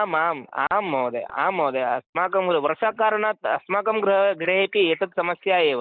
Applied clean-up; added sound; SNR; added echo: neural mask model Resemble Enhance denoiser.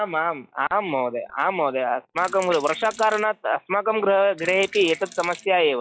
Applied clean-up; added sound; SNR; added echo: classical method log-MMSE.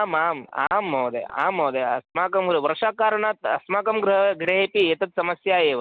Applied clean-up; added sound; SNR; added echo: none; none; none; none.